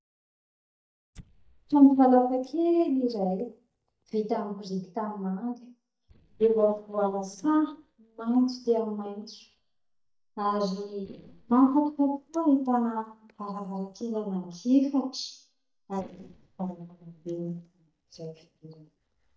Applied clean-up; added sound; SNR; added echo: neural mask model DeepFilterNet 3.